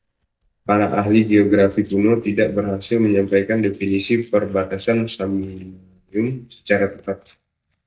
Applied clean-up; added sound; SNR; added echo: neural mask model DeepFilterNet 3.